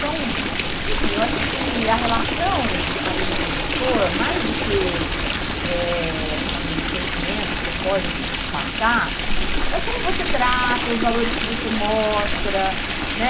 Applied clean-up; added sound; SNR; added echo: none; Stream; -3 dB; none.